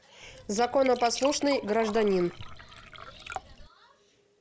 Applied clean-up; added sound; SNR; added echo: none; Liquid; 13 dB; none.